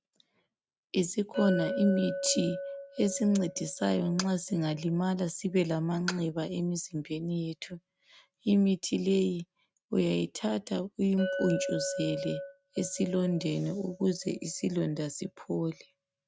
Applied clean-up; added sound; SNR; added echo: neural mask model RNNoise.